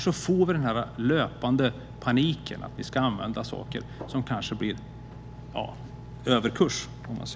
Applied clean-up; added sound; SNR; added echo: none; Engine; 14 dB; none.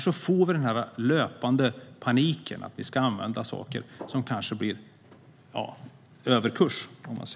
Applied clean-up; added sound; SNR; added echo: none; none; none; none.